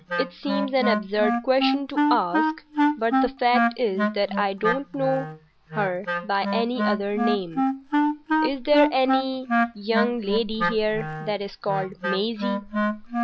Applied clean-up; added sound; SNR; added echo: none; Wind instrument, woodwind instrument; 0 dB; none.